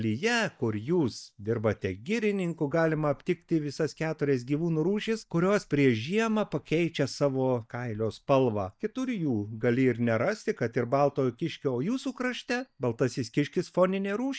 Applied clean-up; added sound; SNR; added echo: neural mask model DeepFilterNet 3.